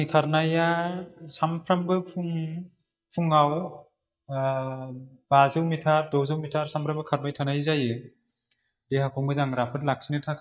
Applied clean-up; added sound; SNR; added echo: neural mask model DeepFilterNet 3.